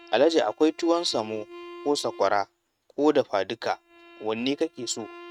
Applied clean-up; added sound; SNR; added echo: neural mask model RNNoise.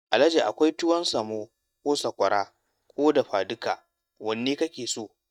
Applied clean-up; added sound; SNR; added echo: neural mask model DeepFilterNet 3.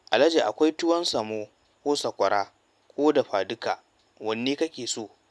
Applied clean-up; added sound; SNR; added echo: none; none; none; none.